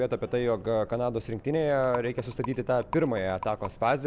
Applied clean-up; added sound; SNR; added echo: none; Rattle; 14 dB; none.